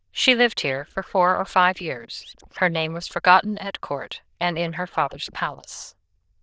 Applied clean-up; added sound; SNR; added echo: neural diffusion model UNIVERSE++.